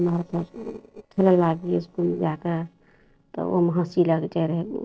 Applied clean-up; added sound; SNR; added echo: neural separator model SepFormer DNS4.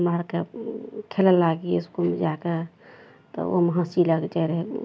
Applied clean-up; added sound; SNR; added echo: none; none; none; none.